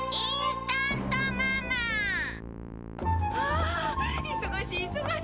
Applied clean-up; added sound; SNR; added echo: none; Musical instrument; 11 dB; none.